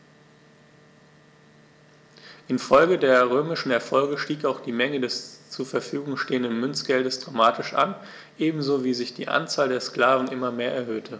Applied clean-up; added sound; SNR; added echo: none; none; none; none.